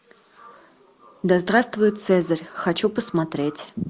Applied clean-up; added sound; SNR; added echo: none; none; none; none.